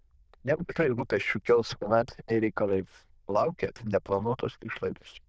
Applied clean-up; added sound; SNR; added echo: neural diffusion model UNIVERSE++.